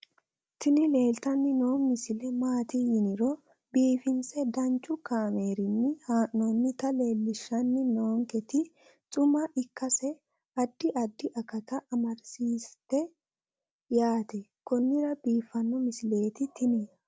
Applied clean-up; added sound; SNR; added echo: none; none; none; none.